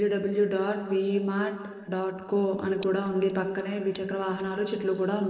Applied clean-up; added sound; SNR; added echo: neural separator model SepFormer DNS4.